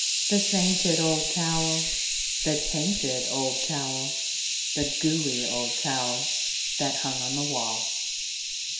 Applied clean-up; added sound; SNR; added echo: none; Hiss; -3 dB; reverberation time 0.7 s.